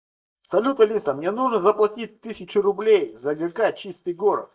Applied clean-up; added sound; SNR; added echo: neural mask model DeepFilterNet 3.